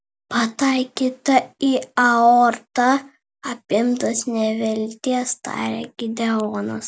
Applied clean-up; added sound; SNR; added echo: none; none; none; none.